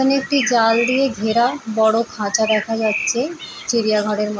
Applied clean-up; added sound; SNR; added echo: none; Bird; 11 dB; none.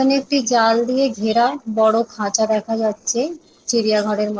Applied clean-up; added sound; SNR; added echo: neural separator model SepFormer DNS4.